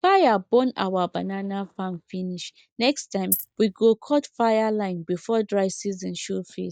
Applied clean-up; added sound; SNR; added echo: neural mask model DeepFilterNet 3.